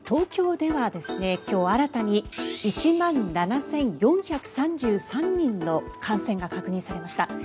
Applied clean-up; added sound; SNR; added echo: none; none; none; none.